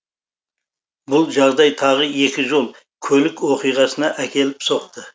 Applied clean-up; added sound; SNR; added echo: none; none; none; none.